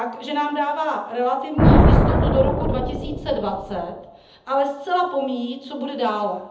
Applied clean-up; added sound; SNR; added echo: none; Thunder; -3 dB; reverberation time 0.7 s.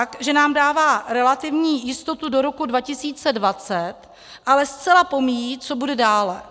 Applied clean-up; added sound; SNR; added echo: none; none; none; none.